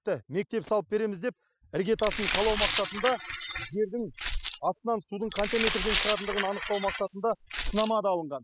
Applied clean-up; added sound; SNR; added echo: classical method spectral subtraction.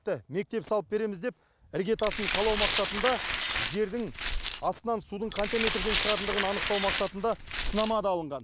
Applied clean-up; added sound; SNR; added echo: none; Glass; -3 dB; none.